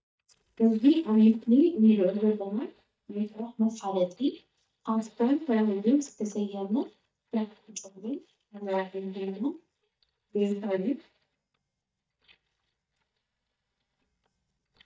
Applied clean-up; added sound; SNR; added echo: neural mask model DeepFilterNet 3.